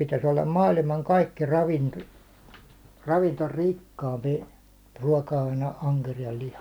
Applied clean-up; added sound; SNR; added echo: none; none; none; none.